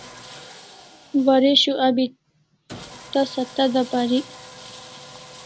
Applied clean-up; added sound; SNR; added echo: none; Sawing; 19 dB; none.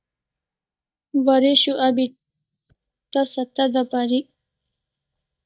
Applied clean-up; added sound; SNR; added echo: neural mask model DeepFilterNet 3.